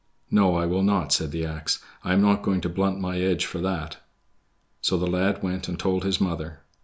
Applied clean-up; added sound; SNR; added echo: none; none; none; none.